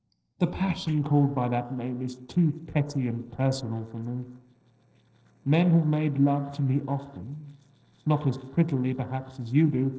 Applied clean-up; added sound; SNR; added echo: neural separator model SepFormer DNS4.